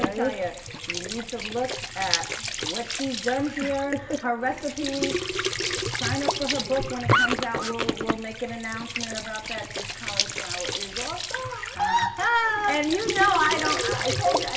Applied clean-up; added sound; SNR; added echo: none; Squeak / Trickle, dribble / Sink (filling or washing); 1 dB; reverberation time 0.6 s.